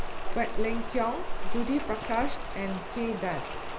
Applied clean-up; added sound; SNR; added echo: none; Rain; -3 dB; none.